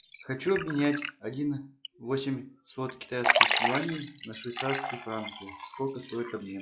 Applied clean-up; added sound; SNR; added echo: classical method log-MMSE.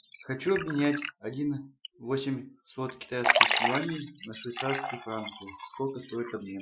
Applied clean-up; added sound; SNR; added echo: classical method Wiener filter.